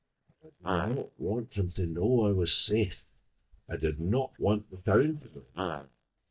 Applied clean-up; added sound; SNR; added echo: neural mask model DeepFilterNet 3.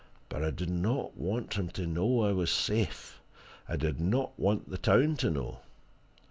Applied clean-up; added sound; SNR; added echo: none; none; none; none.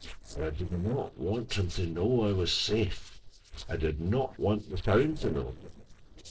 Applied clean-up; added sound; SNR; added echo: neural separator model SepFormer DNS4.